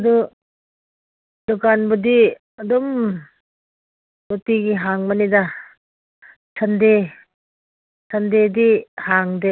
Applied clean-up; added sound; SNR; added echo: none; none; none; none.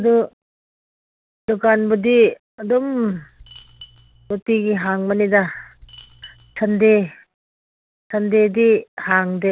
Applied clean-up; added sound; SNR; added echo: none; Coin (dropping); 16 dB; none.